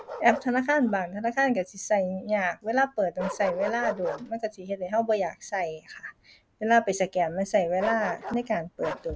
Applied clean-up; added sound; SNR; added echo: none; Bark; 13 dB; none.